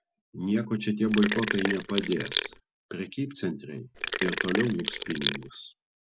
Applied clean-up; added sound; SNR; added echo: none; Sink (filling or washing); 0 dB; none.